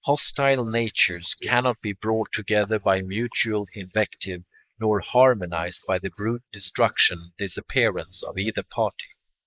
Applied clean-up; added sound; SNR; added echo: neural mask model Resemble Enhance denoiser.